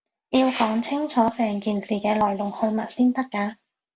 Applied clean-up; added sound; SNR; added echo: none; none; none; none.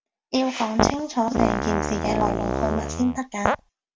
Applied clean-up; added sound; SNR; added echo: none; Fart; -1 dB; none.